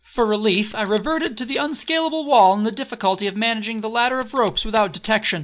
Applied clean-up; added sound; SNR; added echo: neural mask model Resemble Enhance denoiser.